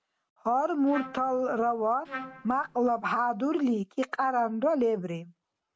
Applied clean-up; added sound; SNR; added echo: none; Trumpet; 14 dB; none.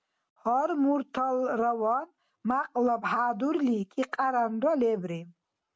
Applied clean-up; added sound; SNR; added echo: none; none; none; none.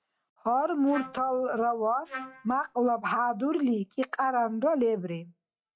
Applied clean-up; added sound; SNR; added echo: classical method log-MMSE.